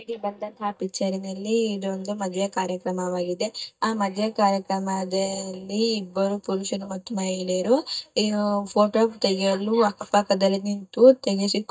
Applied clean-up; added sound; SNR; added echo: neural mask model DeepFilterNet 3.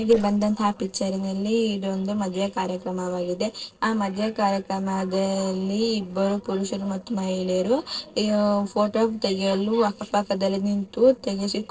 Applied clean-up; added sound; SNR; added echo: neural separator model SepFormer DNS4.